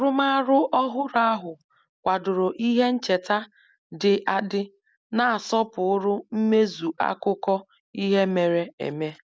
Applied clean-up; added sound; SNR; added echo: none; none; none; none.